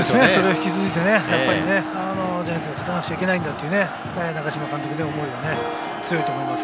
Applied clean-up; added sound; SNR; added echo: none; Harp; 8 dB; none.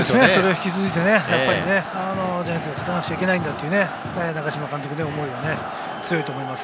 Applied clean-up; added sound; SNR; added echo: none; none; none; none.